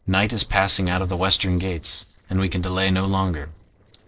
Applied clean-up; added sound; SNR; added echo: neural separator model SepFormer DNS4.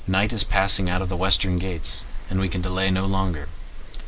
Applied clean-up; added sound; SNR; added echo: none; Fireworks; 17 dB; none.